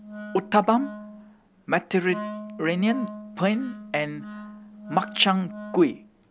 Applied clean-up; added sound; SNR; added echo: none; Wind instrument, woodwind instrument; 13 dB; none.